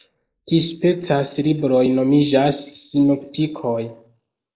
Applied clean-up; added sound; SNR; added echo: neural mask model Resemble Enhance denoiser.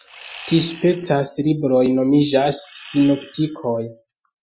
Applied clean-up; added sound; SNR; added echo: classical method Wiener filter.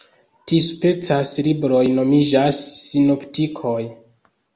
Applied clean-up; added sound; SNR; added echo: none; none; none; none.